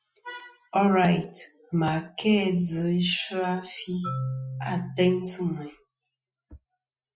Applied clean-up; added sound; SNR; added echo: classical method Wiener filter.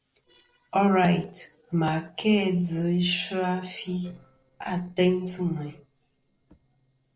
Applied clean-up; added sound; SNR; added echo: neural separator model SepFormer DNS4.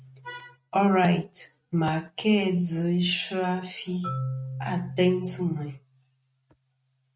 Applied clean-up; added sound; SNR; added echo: neural mask model RNNoise.